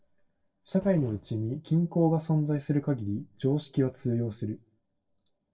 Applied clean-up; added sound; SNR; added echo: neural separator model SepFormer DNS4.